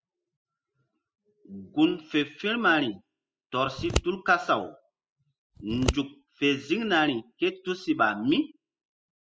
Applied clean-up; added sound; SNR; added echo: classical method spectral subtraction.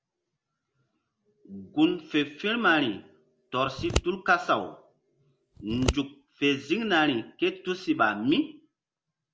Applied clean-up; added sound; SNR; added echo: none; Scissors; 5 dB; none.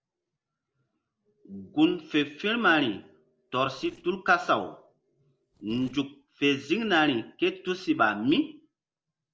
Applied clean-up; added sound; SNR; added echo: neural separator model SepFormer DNS4.